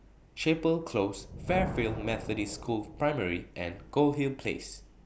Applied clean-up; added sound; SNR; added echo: none; Thunder; 12 dB; none.